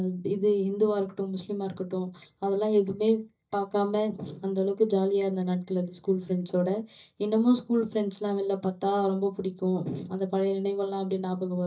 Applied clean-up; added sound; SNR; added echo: neural mask model DeepFilterNet 3.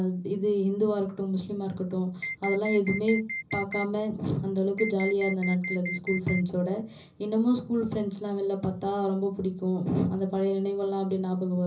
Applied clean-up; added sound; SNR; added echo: none; Alarm; 7 dB; reverberation time 0.5 s.